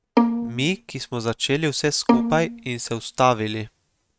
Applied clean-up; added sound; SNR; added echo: neural mask model RNNoise.